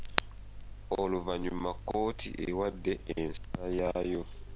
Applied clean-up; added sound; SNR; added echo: none; Crackle; 6 dB; none.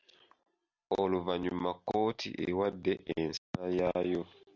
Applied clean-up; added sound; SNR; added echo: none; none; none; none.